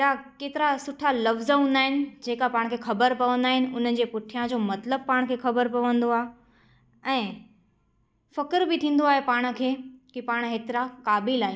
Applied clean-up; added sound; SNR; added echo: none; none; none; none.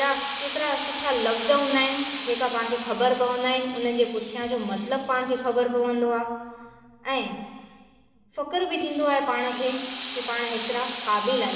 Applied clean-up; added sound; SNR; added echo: none; Drill; 7 dB; reverberation time 2.1 s.